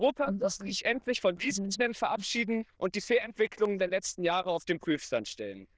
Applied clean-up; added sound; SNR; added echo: neural diffusion model UNIVERSE++.